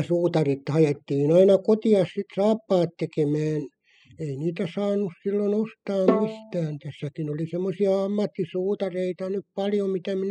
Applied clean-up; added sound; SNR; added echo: classical method spectral subtraction.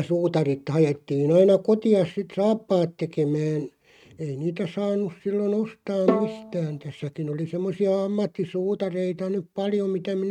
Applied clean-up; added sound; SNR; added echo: neural mask model RNNoise.